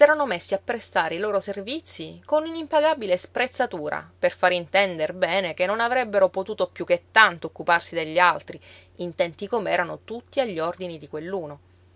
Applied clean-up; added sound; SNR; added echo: none; none; none; none.